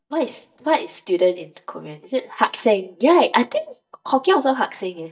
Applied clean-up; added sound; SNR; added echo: neural mask model DeepFilterNet 3.